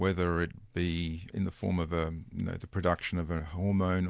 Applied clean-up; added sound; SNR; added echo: none; none; none; none.